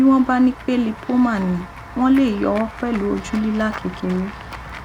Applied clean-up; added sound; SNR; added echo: none; Walk, footsteps / Run / Bell; 15 dB; none.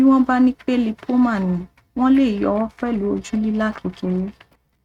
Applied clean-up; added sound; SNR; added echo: neural mask model RNNoise.